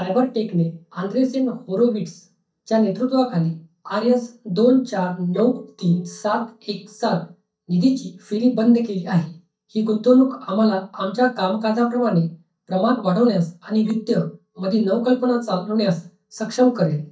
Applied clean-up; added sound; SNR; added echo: neural mask model DeepFilterNet 3.